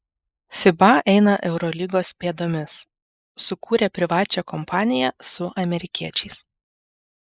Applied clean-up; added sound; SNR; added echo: neural mask model Resemble Enhance denoiser.